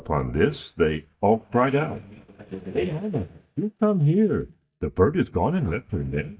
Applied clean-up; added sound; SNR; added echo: neural mask model DeepFilterNet 3.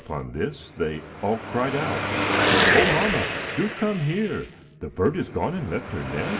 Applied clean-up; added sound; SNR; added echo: none; Car passing by / Traffic noise, roadway noise / Engine; 0 dB; reverberation time 1.5 s.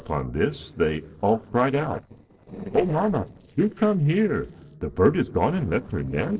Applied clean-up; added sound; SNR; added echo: neural separator model SepFormer DNS4.